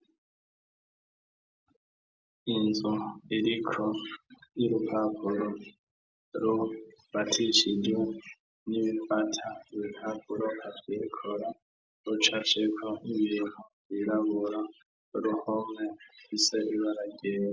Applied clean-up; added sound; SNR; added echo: none; none; none; none.